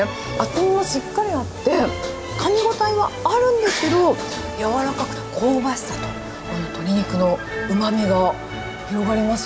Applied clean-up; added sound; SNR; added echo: none; none; none; none.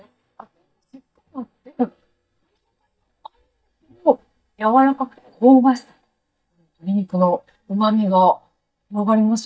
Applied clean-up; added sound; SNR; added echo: neural mask model DeepFilterNet 3.